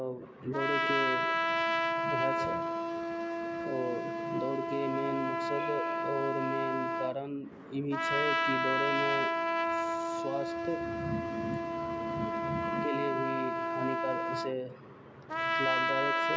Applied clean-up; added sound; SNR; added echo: none; Trumpet; -4 dB; none.